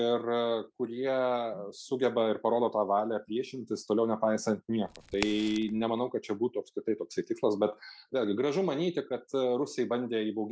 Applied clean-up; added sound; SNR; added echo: none; Crack; 12 dB; none.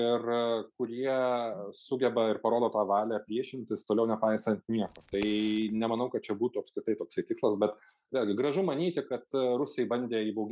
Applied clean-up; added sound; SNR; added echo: neural mask model RNNoise.